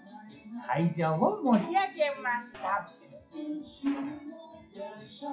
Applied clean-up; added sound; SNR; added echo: classical method WPE with log-MMSE.